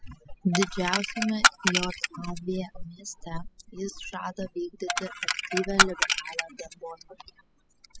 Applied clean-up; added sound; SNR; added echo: classical method spectral subtraction.